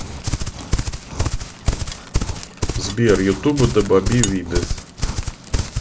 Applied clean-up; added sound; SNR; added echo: none; Livestock, farm animals, working animals; 1 dB; none.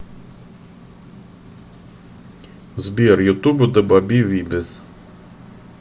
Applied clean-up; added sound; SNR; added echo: none; none; none; none.